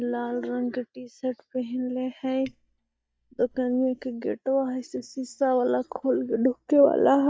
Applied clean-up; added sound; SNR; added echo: neural mask model DeepFilterNet 3.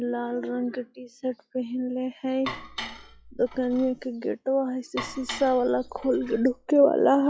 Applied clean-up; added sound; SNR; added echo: classical method log-MMSE.